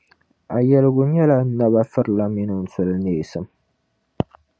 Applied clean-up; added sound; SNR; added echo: none; none; none; none.